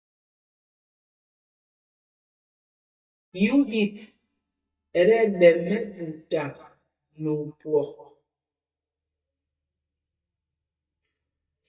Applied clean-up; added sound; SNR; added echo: neural mask model DeepFilterNet 3.